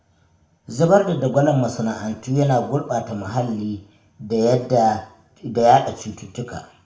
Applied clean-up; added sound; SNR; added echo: none; none; none; reverberation time 0.5 s.